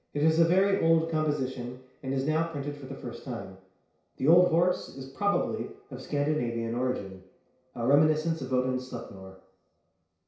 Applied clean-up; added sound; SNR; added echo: none; none; none; reverberation time 0.6 s.